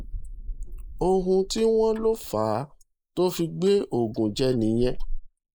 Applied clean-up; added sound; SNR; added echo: neural mask model Resemble Enhance denoiser.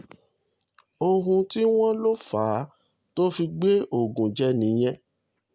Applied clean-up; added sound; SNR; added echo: none; none; none; none.